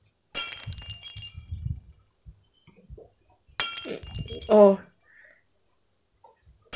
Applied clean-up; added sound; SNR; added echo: none; Shatter; 15 dB; none.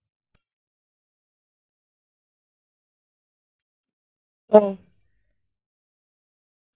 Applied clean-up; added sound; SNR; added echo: neural mask model DeepFilterNet 3.